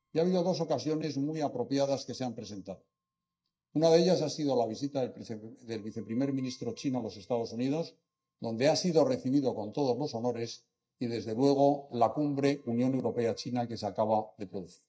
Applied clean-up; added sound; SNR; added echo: neural mask model DeepFilterNet 3.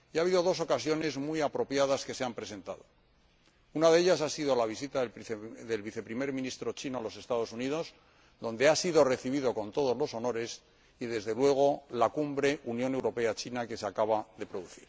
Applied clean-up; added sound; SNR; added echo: none; none; none; none.